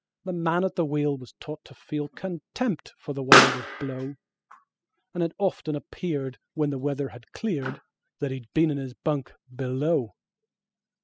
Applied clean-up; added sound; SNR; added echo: classical method spectral subtraction.